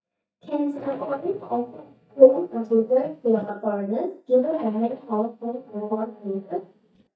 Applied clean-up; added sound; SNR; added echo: neural mask model DeepFilterNet 3.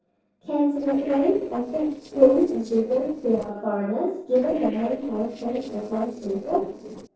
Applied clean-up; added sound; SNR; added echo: neural separator model SepFormer DNS4.